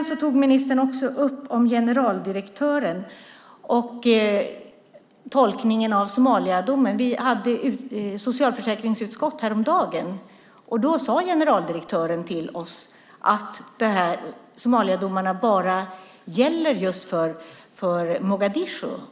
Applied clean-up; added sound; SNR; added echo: none; none; none; none.